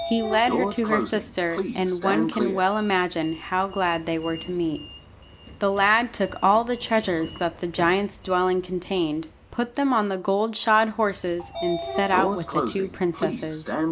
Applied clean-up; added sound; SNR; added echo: none; Sliding door; 8 dB; none.